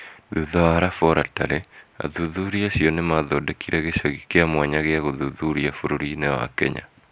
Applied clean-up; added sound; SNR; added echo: none; none; none; none.